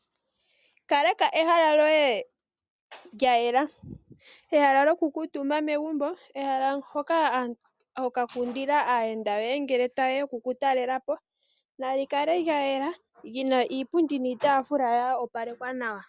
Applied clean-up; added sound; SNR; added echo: none; none; none; none.